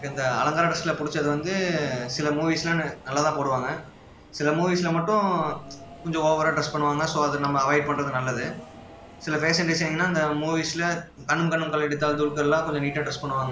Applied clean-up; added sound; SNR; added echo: none; Subway, metro, underground; 19 dB; none.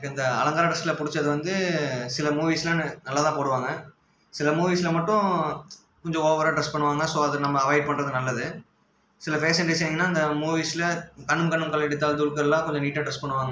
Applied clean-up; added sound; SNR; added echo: none; none; none; none.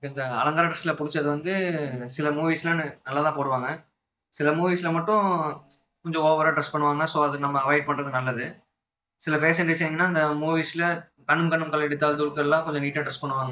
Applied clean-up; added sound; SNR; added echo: neural mask model DeepFilterNet 3.